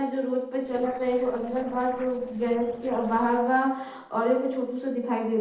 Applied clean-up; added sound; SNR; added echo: neural separator model SepFormer DNS4.